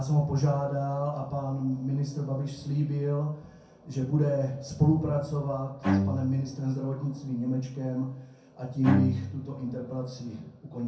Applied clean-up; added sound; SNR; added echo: none; Bowed string instrument; 3 dB; reverberation time 0.5 s.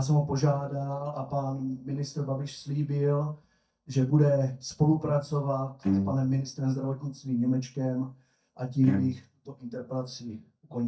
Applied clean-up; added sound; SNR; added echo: neural mask model DeepFilterNet 3.